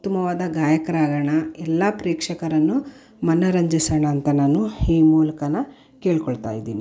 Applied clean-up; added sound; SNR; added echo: none; none; none; none.